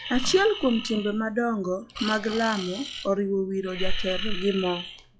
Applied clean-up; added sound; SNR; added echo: classical method log-MMSE.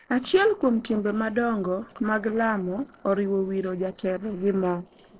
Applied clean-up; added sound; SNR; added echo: neural separator model SepFormer DNS4.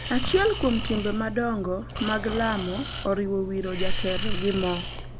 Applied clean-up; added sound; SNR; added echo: none; Breathing; 3 dB; none.